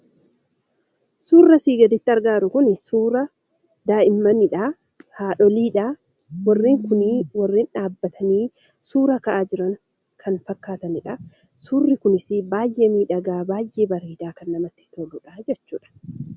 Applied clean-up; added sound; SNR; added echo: none; none; none; none.